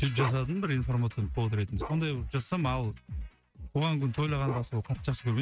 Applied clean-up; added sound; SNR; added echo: neural mask model RNNoise.